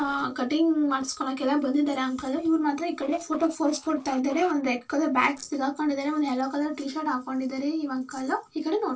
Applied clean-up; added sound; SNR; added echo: neural separator model SepFormer DNS4.